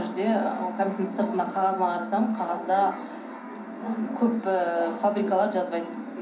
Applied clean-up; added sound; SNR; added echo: none; none; none; reverberation time 0.6 s.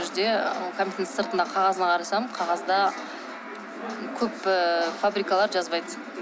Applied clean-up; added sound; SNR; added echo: none; none; none; none.